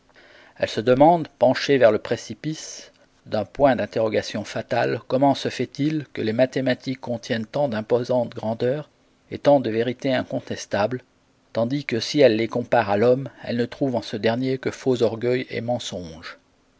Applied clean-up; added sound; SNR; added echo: none; none; none; none.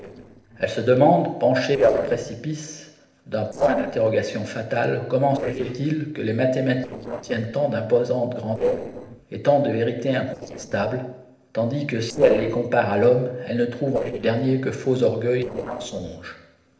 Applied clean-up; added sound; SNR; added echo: neural separator model SepFormer DNS4.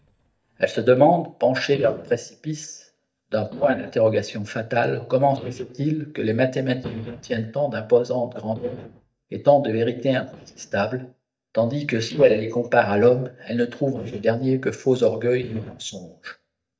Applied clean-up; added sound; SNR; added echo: neural mask model DeepFilterNet 3.